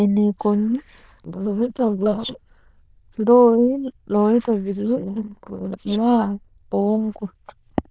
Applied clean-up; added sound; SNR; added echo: neural diffusion model UNIVERSE++.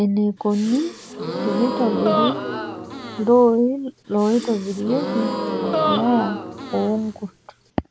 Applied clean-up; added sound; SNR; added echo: none; Gasp; 5 dB; none.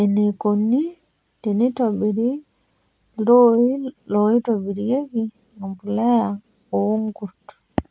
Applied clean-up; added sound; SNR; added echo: none; none; none; none.